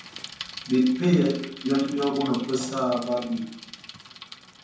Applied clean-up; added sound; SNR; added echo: none; Bicycle; 15 dB; reverberation time 0.9 s.